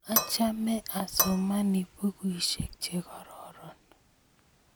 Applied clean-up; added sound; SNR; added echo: none; Cutlery, silverware / Dishes, pots, and pans; 0 dB; none.